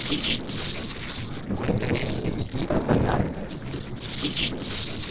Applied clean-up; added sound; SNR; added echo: neural separator model SepFormer DNS4.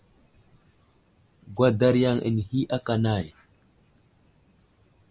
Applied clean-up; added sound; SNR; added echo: none; none; none; none.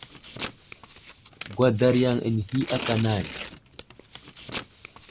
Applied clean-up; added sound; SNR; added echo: none; Tearing; 12 dB; none.